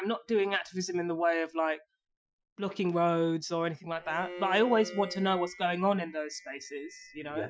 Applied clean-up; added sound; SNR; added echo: classical method Wiener filter.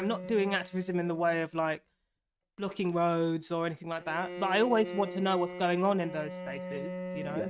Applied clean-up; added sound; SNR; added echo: neural mask model RNNoise.